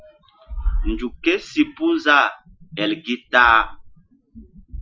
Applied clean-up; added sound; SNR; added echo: classical method Wiener filter.